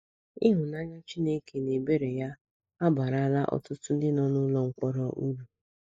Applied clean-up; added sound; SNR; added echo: neural mask model Resemble Enhance denoiser.